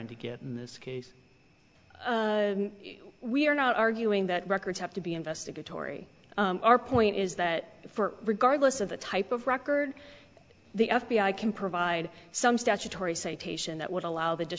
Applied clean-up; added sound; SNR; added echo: none; none; none; none.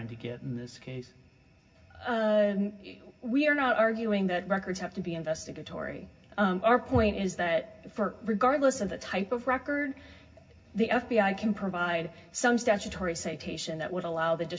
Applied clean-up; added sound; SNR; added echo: none; none; none; reverberation time 0.4 s.